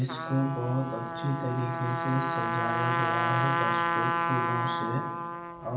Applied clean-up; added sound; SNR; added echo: none; Trumpet; -2 dB; reverberation time 0.9 s.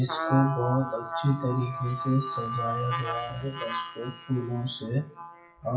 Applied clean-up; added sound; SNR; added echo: classical method WPE with log-MMSE.